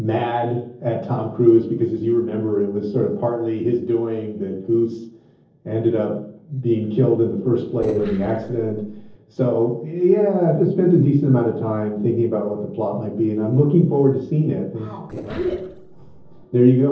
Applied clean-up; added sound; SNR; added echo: neural separator model SepFormer DNS4.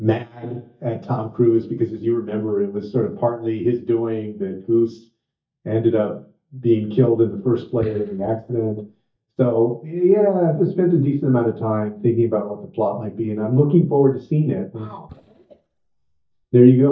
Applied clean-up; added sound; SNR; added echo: neural mask model DeepFilterNet 3.